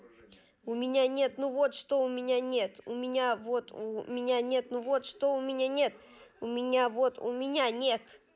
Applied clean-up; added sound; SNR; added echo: none; none; none; none.